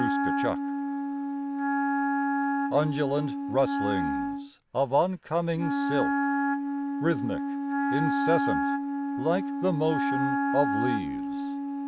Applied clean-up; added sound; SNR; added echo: none; Wind instrument, woodwind instrument; -2 dB; none.